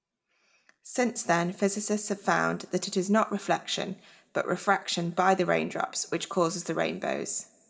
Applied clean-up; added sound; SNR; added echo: none; none; none; reverberation time 0.5 s.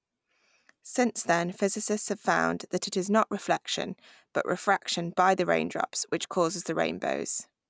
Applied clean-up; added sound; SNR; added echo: none; none; none; none.